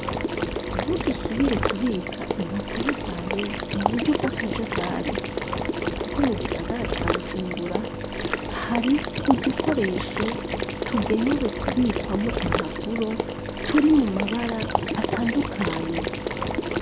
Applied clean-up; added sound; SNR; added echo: none; Water / Liquid; 0 dB; none.